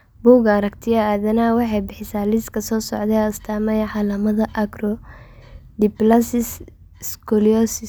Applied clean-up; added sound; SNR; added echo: none; none; none; none.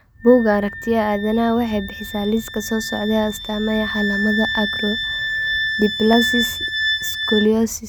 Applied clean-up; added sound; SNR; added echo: none; Wind instrument, woodwind instrument; 5 dB; none.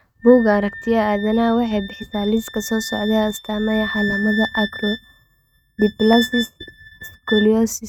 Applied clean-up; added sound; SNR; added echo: neural mask model RNNoise.